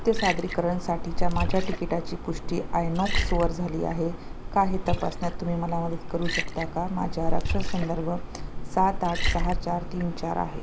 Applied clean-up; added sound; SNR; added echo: none; Liquid; -1 dB; none.